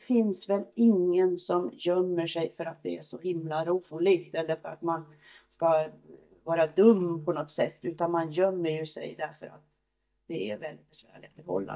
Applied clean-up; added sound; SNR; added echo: neural mask model DeepFilterNet 3.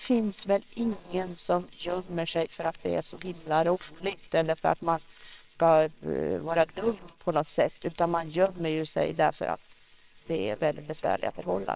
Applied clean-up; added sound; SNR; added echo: neural separator model SepFormer WHAMR!.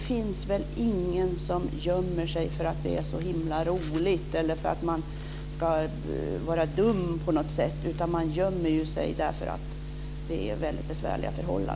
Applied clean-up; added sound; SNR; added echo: none; none; none; none.